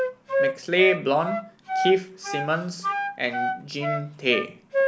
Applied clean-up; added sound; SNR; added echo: none; Wind instrument, woodwind instrument; 2 dB; none.